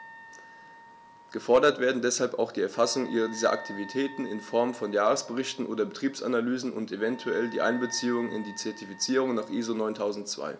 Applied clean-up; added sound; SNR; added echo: none; Wind instrument, woodwind instrument; 19 dB; none.